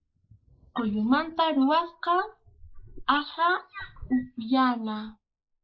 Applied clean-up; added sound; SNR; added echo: neural mask model Resemble Enhance denoiser.